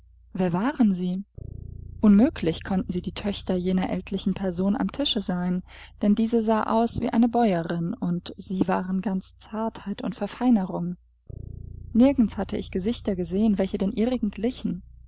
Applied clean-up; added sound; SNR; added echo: none; Bass guitar; 19 dB; none.